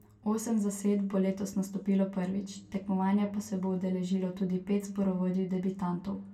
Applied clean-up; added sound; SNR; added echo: none; none; none; reverberation time 0.2 s.